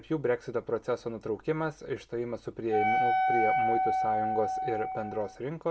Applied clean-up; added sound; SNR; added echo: none; Wind instrument, woodwind instrument; -4 dB; none.